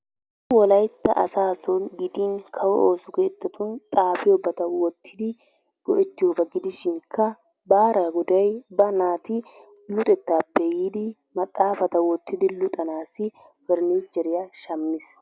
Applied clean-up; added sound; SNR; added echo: none; none; none; none.